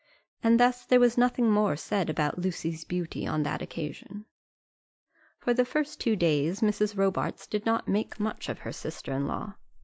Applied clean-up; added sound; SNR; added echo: neural mask model Resemble Enhance denoiser.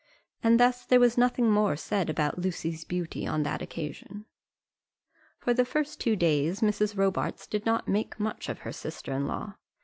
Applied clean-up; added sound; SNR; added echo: none; none; none; none.